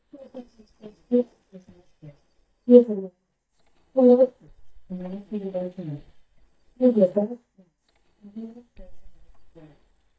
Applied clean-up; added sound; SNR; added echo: neural mask model DeepFilterNet 3.